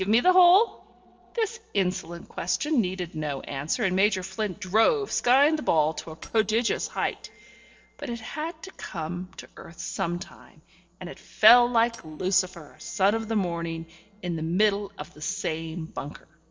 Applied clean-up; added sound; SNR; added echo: neural separator model SepFormer DNS4.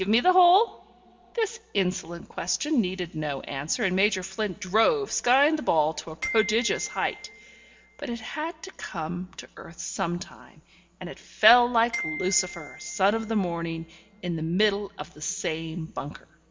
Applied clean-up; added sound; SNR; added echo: none; Glockenspiel; 12 dB; reverberation time 1.0 s.